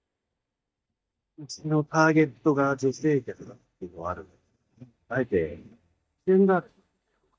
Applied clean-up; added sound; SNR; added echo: neural mask model DeepFilterNet 3.